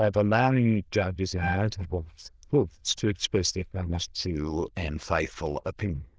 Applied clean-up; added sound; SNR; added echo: neural diffusion model UNIVERSE++.